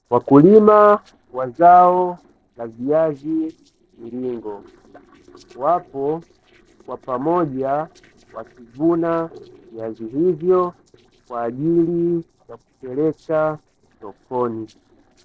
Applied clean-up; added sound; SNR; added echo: neural separator model SepFormer DNS4.